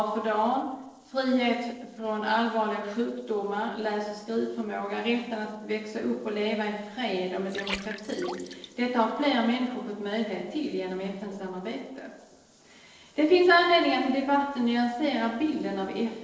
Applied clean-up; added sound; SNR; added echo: neural separator model SepFormer DNS4.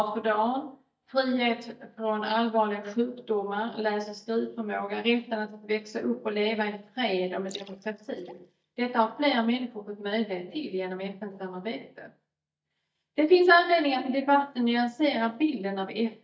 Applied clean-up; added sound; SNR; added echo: neural mask model DeepFilterNet 3.